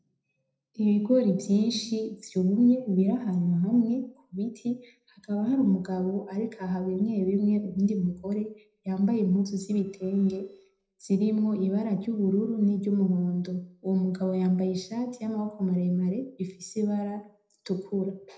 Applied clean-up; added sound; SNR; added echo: neural separator model SepFormer DNS4.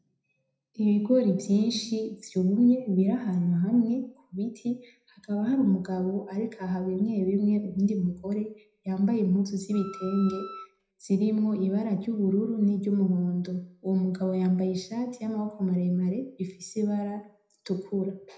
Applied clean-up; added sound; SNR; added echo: none; Wind instrument, woodwind instrument; 16 dB; reverberation time 0.5 s.